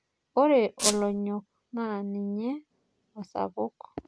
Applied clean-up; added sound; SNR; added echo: none; Squeak; -1 dB; none.